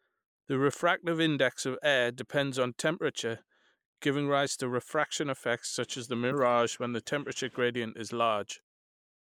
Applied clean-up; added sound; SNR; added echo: neural mask model Resemble Enhance denoiser.